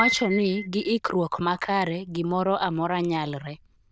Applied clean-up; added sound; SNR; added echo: neural diffusion model UNIVERSE++.